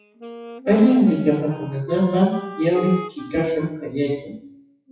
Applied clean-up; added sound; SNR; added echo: classical method WPE with log-MMSE.